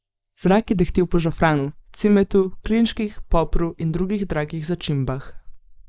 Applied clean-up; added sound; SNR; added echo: neural mask model Resemble Enhance denoiser.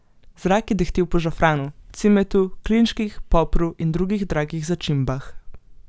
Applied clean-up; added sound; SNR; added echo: none; none; none; none.